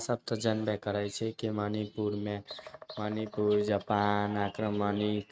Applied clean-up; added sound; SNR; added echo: neural mask model RNNoise.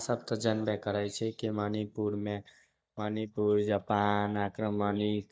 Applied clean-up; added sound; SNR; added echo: neural mask model DeepFilterNet 3.